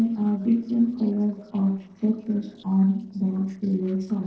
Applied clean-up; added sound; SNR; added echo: neural separator model SepFormer DNS4.